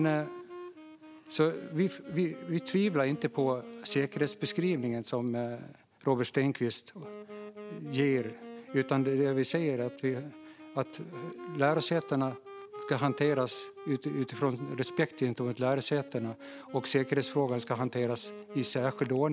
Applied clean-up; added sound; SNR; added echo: none; Wind instrument, woodwind instrument; 15 dB; none.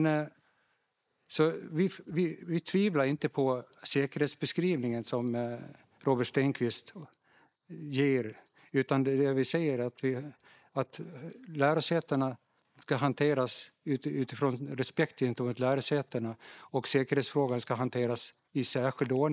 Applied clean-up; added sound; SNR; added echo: neural mask model Resemble Enhance denoiser.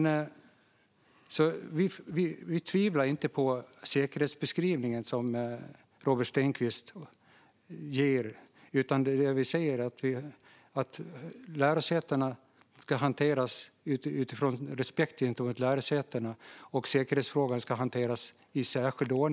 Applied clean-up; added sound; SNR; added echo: none; none; none; none.